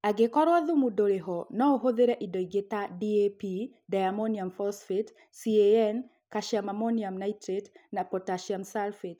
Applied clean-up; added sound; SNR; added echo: none; none; none; none.